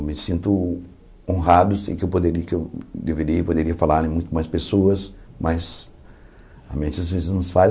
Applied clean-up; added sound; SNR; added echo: none; none; none; none.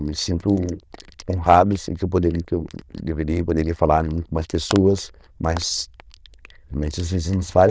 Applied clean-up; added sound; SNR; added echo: neural diffusion model UNIVERSE++.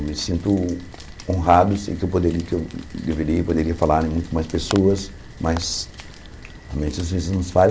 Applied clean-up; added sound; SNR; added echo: none; Rain; 16 dB; none.